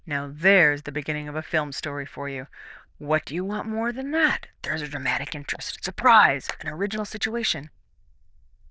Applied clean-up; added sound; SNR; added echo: neural diffusion model UNIVERSE++.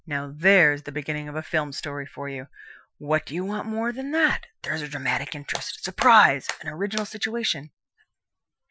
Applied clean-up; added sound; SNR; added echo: classical method Wiener filter.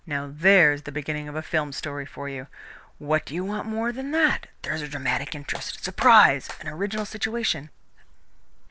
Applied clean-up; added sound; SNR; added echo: neural separator model SepFormer DNS4.